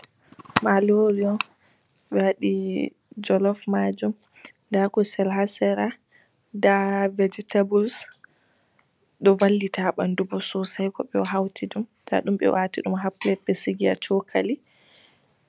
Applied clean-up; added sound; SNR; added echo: none; none; none; none.